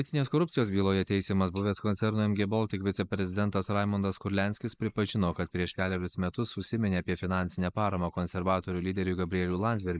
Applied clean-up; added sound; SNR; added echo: neural mask model Resemble Enhance denoiser.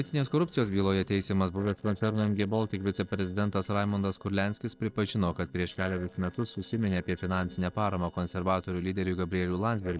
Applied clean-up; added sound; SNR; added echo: neural separator model SepFormer DNS4.